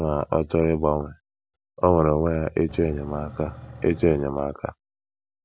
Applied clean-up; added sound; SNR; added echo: none; Engine / Truck / Car; 16 dB; none.